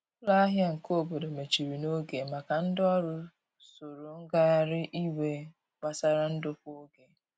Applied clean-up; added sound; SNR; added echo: none; none; none; none.